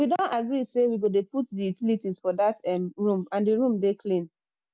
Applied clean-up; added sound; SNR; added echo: none; none; none; none.